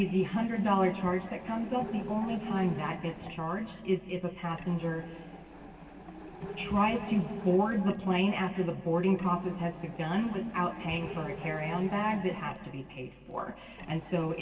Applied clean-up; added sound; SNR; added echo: none; Mechanisms; 14 dB; reverberation time 2.3 s.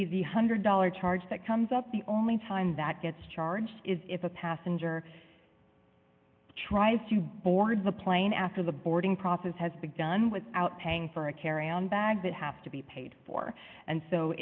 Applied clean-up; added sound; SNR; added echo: none; none; none; none.